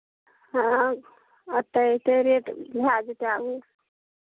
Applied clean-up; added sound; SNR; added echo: none; none; none; none.